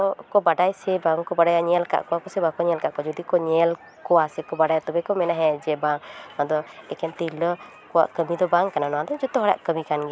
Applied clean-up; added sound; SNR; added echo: none; none; none; none.